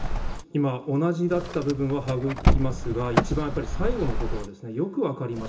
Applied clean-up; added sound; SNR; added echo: none; Car; 0 dB; reverberation time 0.2 s.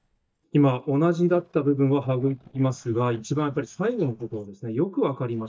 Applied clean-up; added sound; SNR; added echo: neural mask model DeepFilterNet 3.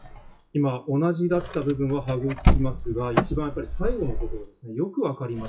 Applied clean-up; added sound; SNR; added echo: classical method WPE with log-MMSE.